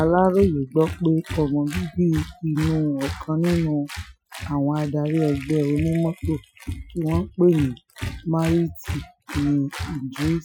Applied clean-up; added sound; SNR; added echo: classical method Wiener filter.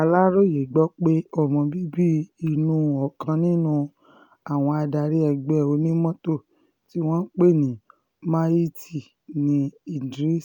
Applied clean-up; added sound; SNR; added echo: none; none; none; none.